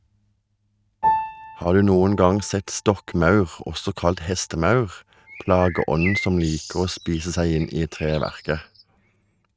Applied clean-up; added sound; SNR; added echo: neural mask model RNNoise.